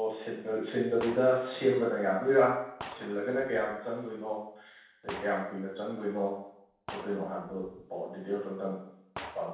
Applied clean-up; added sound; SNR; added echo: none; Gunshot, gunfire; 18 dB; reverberation time 0.7 s.